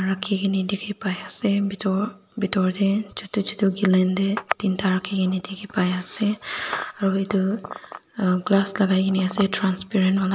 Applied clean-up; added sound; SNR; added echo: none; Clapping; 13 dB; none.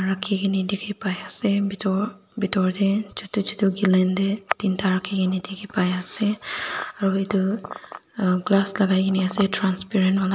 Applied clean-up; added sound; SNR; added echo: none; none; none; none.